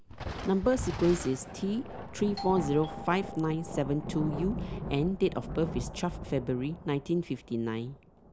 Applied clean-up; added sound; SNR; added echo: none; Doorbell + Thunder; 8 dB; none.